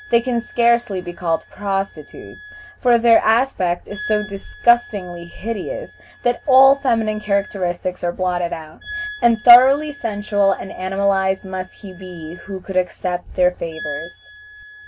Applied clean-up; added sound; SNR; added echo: none; Wind instrument, woodwind instrument; 19 dB; none.